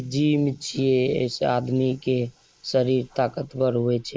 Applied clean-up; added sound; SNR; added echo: neural mask model Resemble Enhance denoiser.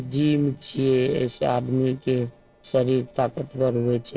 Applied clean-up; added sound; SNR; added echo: neural separator model SepFormer DNS4.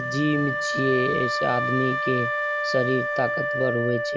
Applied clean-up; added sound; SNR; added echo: none; Wind instrument, woodwind instrument; 0 dB; none.